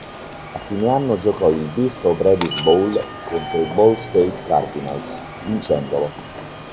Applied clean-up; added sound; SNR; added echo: none; Walk, footsteps / Subway, metro, underground; 12 dB; none.